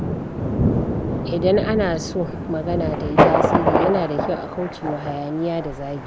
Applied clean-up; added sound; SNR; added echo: none; Thunder; -3 dB; none.